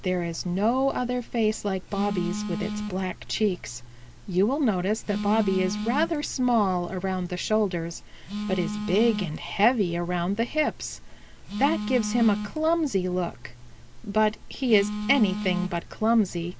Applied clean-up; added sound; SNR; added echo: none; Telephone; 9 dB; none.